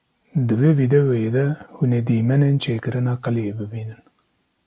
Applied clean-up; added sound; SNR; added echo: none; none; none; none.